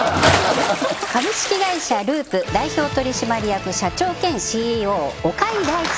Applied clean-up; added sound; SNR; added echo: none; Bathtub (filling or washing) / Splash, splatter; 7 dB; none.